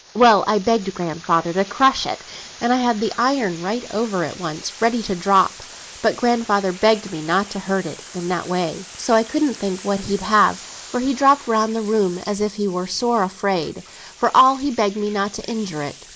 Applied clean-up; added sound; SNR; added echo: neural mask model Resemble Enhance denoiser.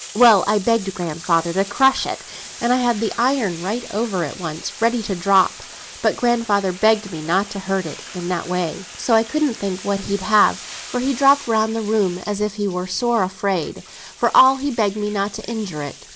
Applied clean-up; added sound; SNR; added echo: none; Bathtub (filling or washing); 17 dB; none.